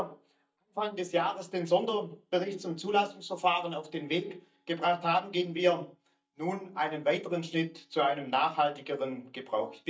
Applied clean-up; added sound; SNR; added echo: neural mask model DeepFilterNet 3.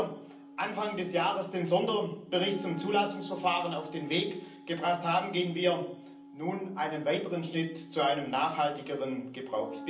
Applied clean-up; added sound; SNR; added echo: none; Wind instrument, woodwind instrument; 16 dB; reverberation time 0.6 s.